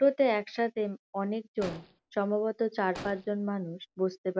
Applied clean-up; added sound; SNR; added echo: none; Explosion; 17 dB; none.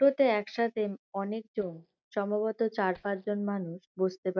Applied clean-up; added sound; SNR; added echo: neural mask model DeepFilterNet 3.